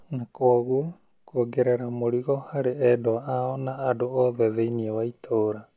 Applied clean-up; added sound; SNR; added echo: none; none; none; none.